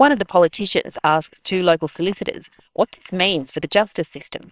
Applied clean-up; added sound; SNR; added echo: neural separator model SepFormer WHAMR!.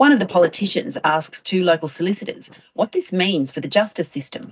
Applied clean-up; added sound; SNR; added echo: neural mask model DeepFilterNet 3.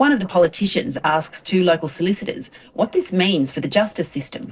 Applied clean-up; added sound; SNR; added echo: neural separator model SepFormer DNS4.